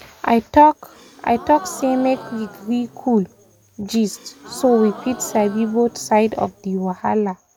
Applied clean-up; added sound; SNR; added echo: none; Gasp; 18 dB; none.